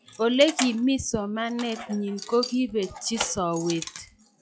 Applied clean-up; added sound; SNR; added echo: classical method log-MMSE.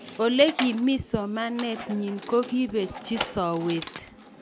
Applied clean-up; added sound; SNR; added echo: none; Keys jangling; 10 dB; none.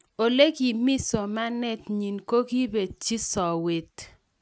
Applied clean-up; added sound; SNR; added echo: none; none; none; none.